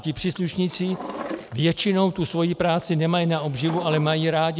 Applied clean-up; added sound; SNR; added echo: none; Drawer open or close; 16 dB; none.